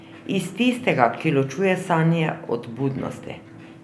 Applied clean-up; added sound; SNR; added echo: none; none; none; none.